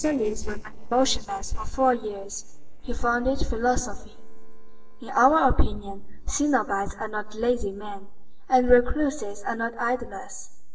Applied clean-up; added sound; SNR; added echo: neural separator model SepFormer DNS4.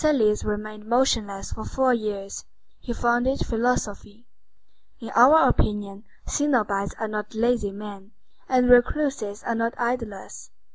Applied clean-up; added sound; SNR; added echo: none; none; none; none.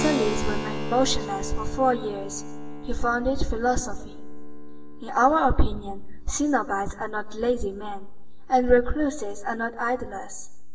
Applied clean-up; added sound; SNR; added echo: none; Keyboard (musical); 12 dB; reverberation time 0.8 s.